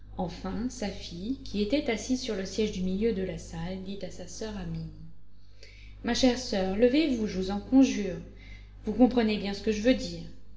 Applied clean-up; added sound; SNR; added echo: none; none; none; reverberation time 0.7 s.